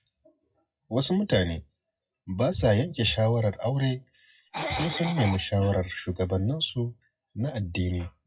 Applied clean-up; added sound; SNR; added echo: classical method WPE with log-MMSE.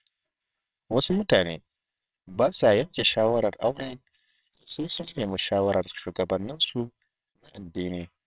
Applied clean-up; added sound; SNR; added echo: neural separator model SepFormer WHAMR!.